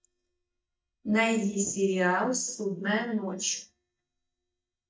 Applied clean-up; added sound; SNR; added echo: neural mask model DeepFilterNet 3.